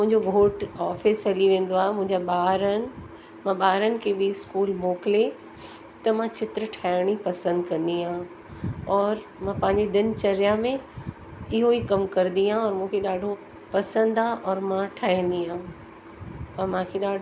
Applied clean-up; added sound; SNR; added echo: none; none; none; none.